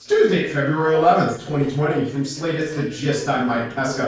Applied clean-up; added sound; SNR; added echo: neural separator model SepFormer DNS4.